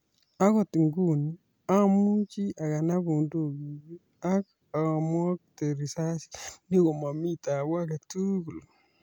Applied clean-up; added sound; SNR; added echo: none; none; none; none.